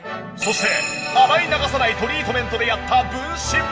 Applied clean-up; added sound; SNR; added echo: none; none; none; reverberation time 1.6 s.